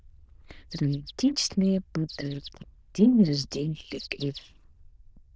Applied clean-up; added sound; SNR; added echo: neural diffusion model UNIVERSE++.